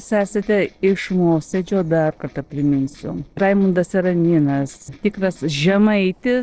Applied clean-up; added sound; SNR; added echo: neural separator model SepFormer DNS4.